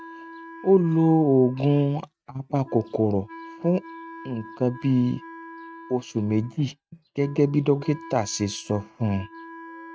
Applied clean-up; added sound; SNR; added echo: neural mask model RNNoise.